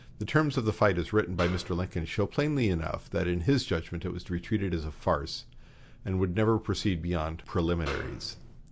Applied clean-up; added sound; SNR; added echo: none; Snare drum; 12 dB; none.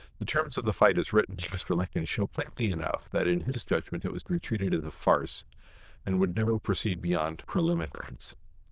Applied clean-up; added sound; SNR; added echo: neural diffusion model UNIVERSE++.